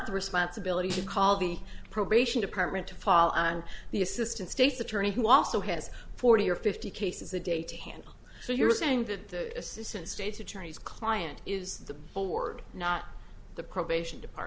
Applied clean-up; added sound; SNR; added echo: none; Snare drum; 13 dB; none.